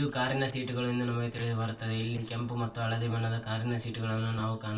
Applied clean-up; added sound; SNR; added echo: neural separator model SepFormer DNS4.